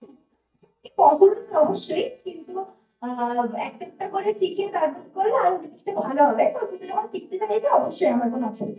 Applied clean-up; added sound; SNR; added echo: neural mask model DeepFilterNet 3.